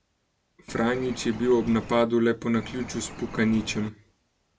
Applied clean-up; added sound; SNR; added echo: none; Bird; 13 dB; none.